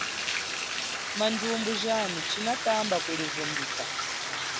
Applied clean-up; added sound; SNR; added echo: none; Bathtub (filling or washing); 0 dB; none.